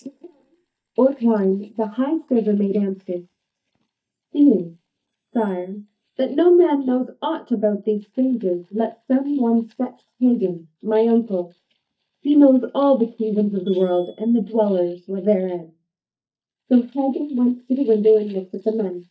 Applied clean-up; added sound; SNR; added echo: neural mask model DeepFilterNet 3.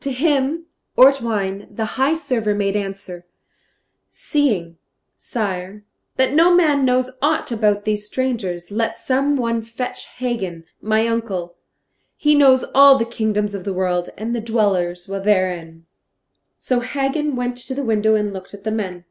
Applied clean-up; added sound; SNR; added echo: none; none; none; none.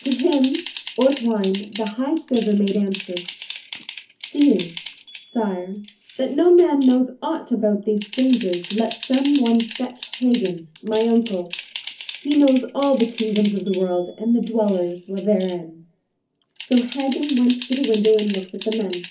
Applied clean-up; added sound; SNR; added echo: none; Typing; 9 dB; reverberation time 0.3 s.